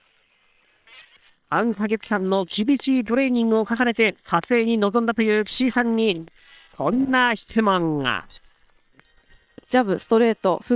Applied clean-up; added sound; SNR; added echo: neural separator model SepFormer WHAM!.